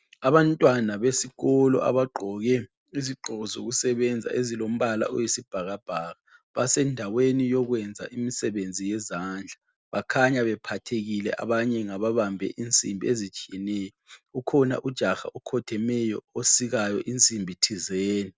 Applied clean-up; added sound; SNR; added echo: none; none; none; none.